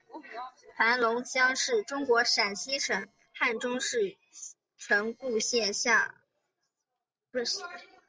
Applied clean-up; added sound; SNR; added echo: neural separator model SepFormer DNS4.